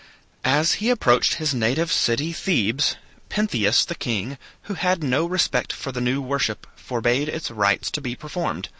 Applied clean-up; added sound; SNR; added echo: none; none; none; none.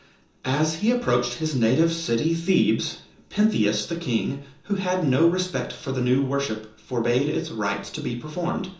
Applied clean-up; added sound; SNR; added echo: none; none; none; reverberation time 0.6 s.